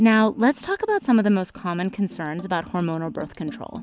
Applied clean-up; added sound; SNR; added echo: none; none; none; none.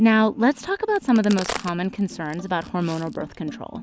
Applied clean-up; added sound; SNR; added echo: none; Crack; 15 dB; none.